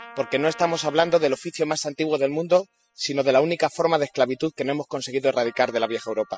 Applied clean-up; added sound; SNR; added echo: classical method spectral subtraction.